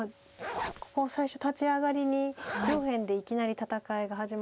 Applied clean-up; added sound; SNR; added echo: none; Zipper (clothing); 6 dB; none.